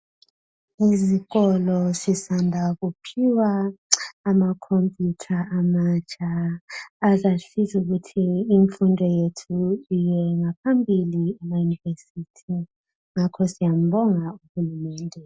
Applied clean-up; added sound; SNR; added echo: none; none; none; none.